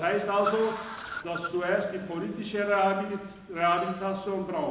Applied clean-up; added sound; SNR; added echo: none; Car; 13 dB; reverberation time 0.9 s.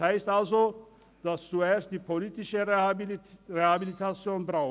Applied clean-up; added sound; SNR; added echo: none; none; none; none.